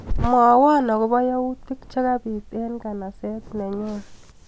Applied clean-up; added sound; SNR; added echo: none; none; none; none.